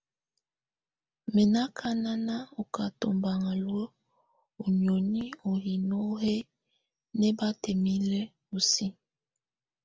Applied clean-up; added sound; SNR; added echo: none; none; none; none.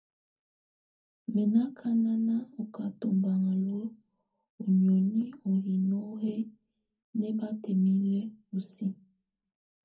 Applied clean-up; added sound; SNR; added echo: none; none; none; reverberation time 0.4 s.